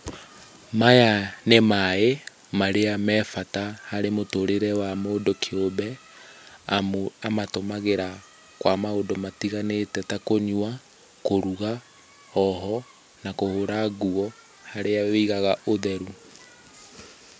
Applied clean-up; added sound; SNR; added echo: none; none; none; none.